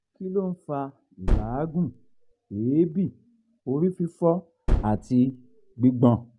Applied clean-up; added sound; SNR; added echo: none; Gunshot, gunfire; 2 dB; none.